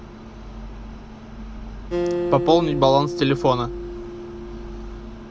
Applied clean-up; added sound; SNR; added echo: none; Acoustic guitar; 6 dB; none.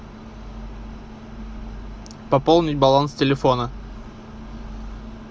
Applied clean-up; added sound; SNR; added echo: none; none; none; none.